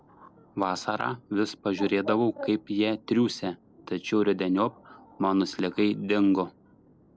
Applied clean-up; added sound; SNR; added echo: none; Bird; 19 dB; none.